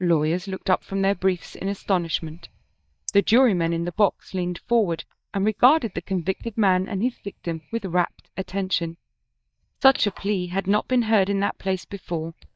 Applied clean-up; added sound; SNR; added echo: neural mask model DeepFilterNet 3.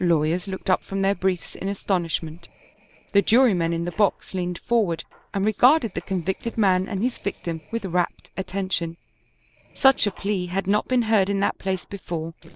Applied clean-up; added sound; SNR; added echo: neural separator model SepFormer DNS4.